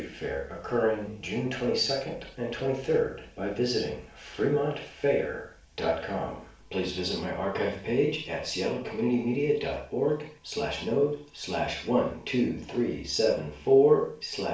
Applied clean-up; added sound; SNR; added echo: none; none; none; reverberation time 0.4 s.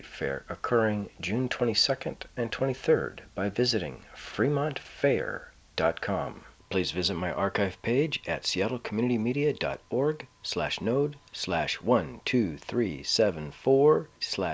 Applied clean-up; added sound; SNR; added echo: none; none; none; none.